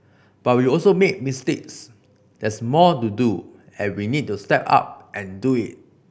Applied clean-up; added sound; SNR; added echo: none; none; none; none.